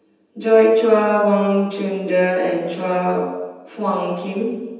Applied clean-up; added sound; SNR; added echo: none; none; none; reverberation time 1.1 s.